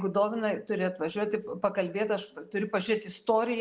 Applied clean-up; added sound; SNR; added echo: none; none; none; none.